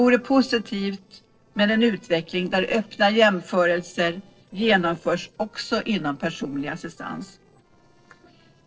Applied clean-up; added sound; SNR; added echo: neural separator model SepFormer DNS4.